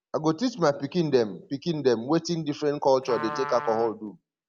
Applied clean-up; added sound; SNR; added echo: none; Trumpet; 13 dB; none.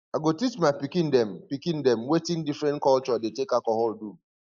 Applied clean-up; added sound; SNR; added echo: neural mask model Resemble Enhance denoiser.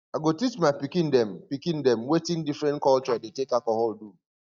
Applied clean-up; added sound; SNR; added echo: neural mask model DeepFilterNet 3.